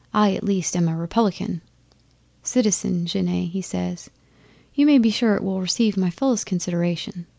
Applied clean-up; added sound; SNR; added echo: none; none; none; none.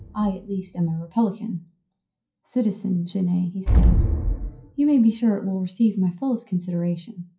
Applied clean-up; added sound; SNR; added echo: classical method WPE with log-MMSE.